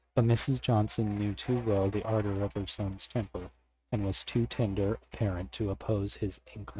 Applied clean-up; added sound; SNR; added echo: neural mask model RNNoise.